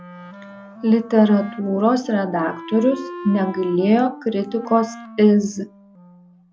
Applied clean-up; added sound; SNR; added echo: none; Wind instrument, woodwind instrument; 17 dB; none.